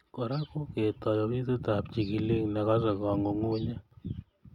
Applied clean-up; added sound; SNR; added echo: none; none; none; none.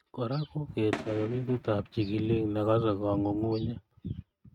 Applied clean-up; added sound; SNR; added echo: neural mask model RNNoise.